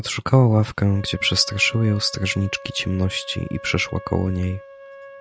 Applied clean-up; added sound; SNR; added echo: none; Wind instrument, woodwind instrument; 18 dB; none.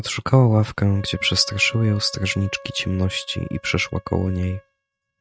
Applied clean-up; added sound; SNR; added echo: neural mask model RNNoise.